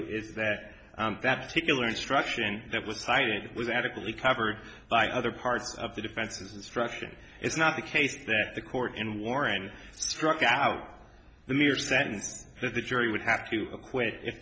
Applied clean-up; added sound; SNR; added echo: none; none; none; none.